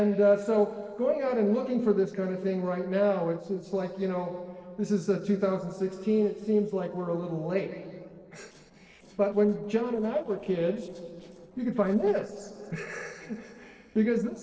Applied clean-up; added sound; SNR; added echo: neural separator model SepFormer DNS4.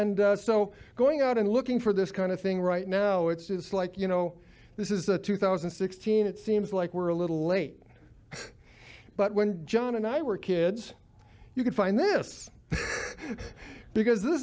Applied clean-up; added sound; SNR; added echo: none; none; none; none.